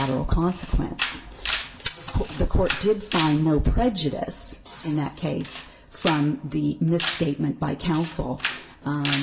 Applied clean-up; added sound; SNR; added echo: none; Camera; 8 dB; reverberation time 0.7 s.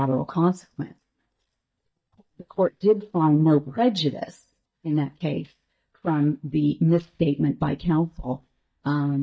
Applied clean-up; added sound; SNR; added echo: neural mask model DeepFilterNet 3.